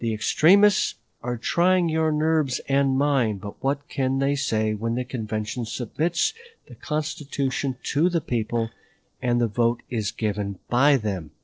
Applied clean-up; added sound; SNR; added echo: neural separator model SepFormer DNS4.